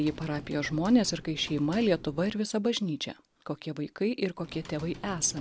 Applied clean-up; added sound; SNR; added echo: none; Computer keyboard; 18 dB; none.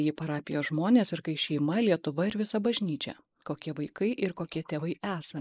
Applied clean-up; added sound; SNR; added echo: neural mask model Resemble Enhance denoiser.